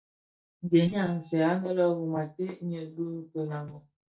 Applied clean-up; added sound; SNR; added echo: neural mask model DeepFilterNet 3.